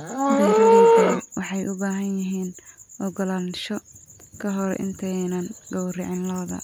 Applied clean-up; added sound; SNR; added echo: none; Livestock, farm animals, working animals; -3 dB; none.